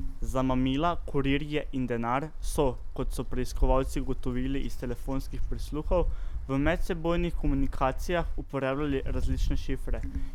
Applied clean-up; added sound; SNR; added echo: none; Wind; -1 dB; none.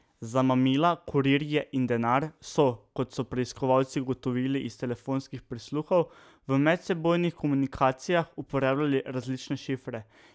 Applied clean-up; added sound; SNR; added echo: none; none; none; none.